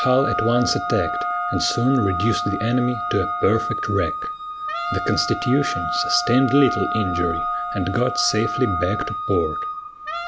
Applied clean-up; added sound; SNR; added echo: none; Wind instrument, woodwind instrument + Organ; 3 dB; none.